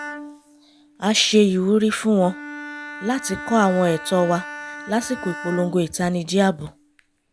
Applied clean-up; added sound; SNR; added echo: none; Bowed string instrument; 15 dB; none.